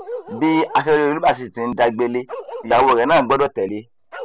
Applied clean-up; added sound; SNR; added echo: none; Bark; 17 dB; none.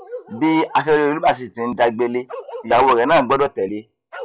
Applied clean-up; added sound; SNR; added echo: classical method log-MMSE.